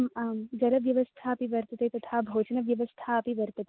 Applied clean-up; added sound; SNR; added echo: none; none; none; none.